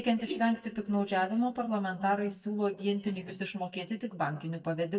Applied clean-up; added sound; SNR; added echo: neural mask model DeepFilterNet 3.